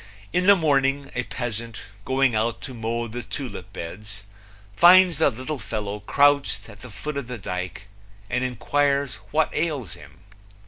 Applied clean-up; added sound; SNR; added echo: none; none; none; none.